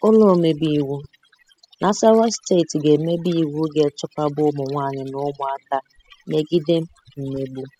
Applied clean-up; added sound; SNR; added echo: classical method spectral subtraction.